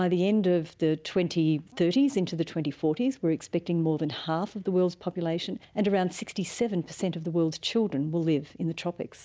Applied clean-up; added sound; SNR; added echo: none; none; none; none.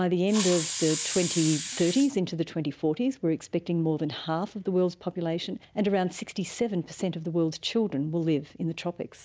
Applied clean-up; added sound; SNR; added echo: none; Hiss; 5 dB; none.